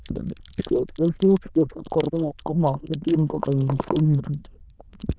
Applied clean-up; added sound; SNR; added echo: neural diffusion model UNIVERSE++.